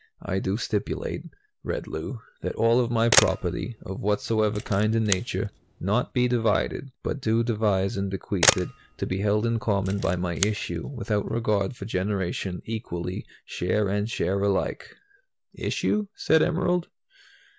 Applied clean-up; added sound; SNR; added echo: none; Camera; 5 dB; none.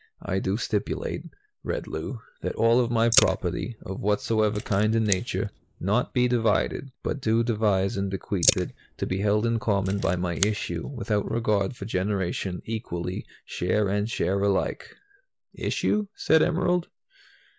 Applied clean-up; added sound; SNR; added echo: neural mask model Resemble Enhance denoiser.